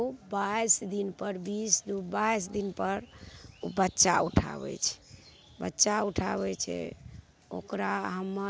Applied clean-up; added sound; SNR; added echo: none; none; none; none.